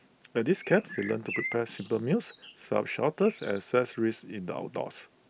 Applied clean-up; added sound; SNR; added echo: none; Bird; 13 dB; none.